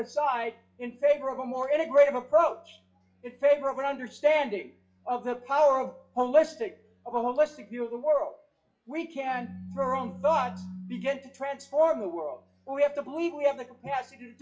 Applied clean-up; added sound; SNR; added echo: classical method log-MMSE.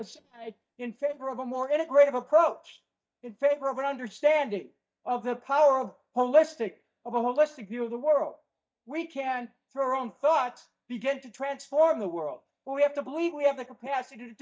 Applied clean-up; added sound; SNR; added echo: neural mask model DeepFilterNet 3.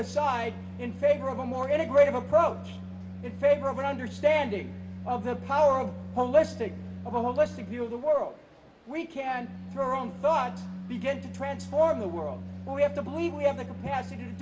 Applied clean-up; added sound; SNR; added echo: none; Organ; 11 dB; none.